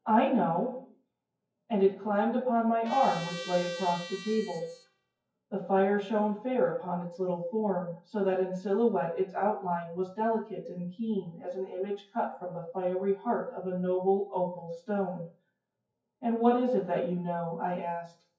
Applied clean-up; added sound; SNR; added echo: classical method WPE with log-MMSE.